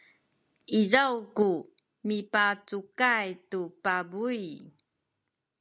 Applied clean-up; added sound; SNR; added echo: none; none; none; none.